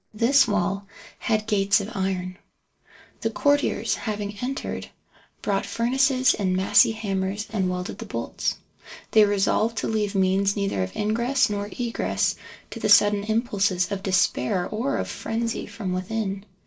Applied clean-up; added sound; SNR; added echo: neural separator model SepFormer DNS4.